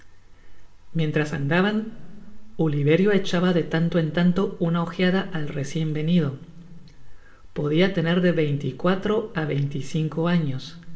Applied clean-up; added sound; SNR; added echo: none; none; none; reverberation time 1.7 s.